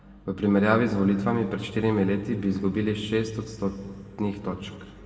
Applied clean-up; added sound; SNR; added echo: none; none; none; reverberation time 1.8 s.